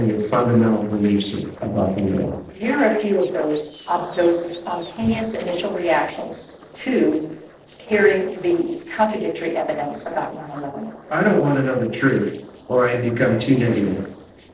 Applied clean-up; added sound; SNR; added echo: neural separator model SepFormer DNS4.